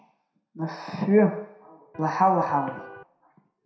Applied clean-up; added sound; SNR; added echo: none; Electric guitar; 17 dB; reverberation time 0.5 s.